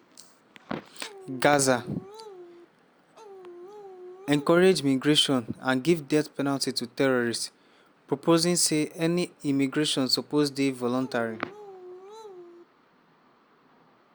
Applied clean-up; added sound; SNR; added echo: none; Dog; 17 dB; none.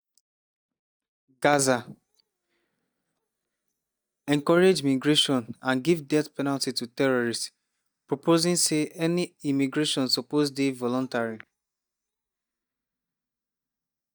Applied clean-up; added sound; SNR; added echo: neural mask model DeepFilterNet 3.